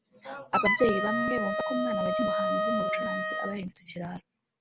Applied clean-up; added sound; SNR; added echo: none; Wind instrument, woodwind instrument; -3 dB; none.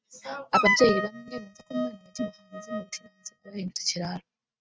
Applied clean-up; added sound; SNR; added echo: neural mask model RNNoise.